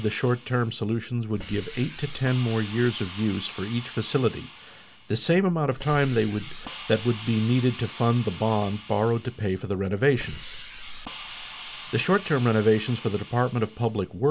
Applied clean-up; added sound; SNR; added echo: none; Hiss; 14 dB; none.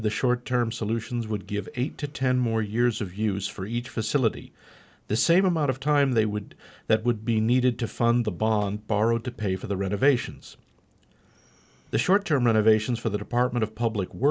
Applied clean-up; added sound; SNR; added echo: none; none; none; none.